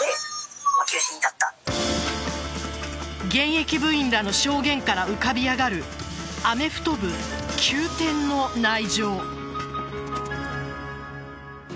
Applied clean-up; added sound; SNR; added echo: none; none; none; none.